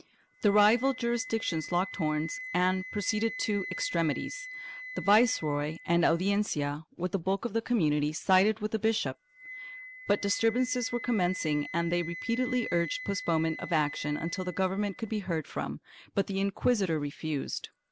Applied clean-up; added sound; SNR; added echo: none; Wind instrument, woodwind instrument; 14 dB; none.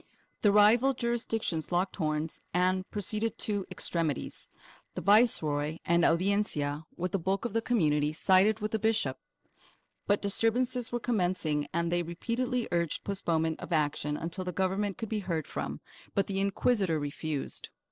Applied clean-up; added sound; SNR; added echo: neural separator model SepFormer DNS4.